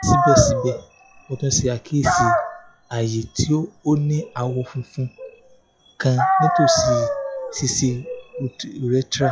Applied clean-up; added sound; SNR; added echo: classical method log-MMSE.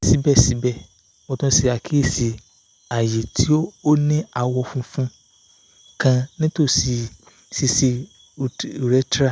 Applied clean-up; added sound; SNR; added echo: none; none; none; none.